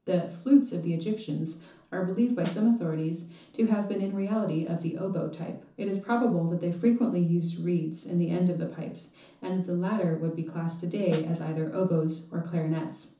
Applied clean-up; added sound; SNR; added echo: none; Snare drum; 12 dB; reverberation time 0.9 s.